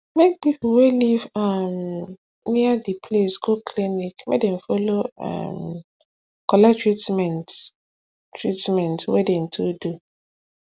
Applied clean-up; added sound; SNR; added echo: none; none; none; none.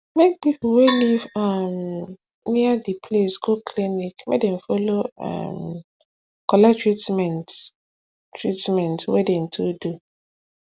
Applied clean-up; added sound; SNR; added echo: none; Percussion; 11 dB; none.